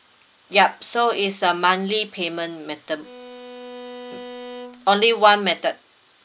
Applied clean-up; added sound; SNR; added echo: none; Bowed string instrument; 15 dB; none.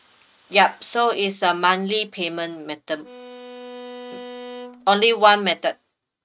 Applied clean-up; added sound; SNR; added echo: neural mask model RNNoise.